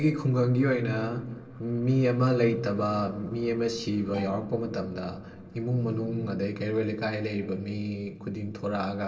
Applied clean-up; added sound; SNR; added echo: neural separator model SepFormer DNS4.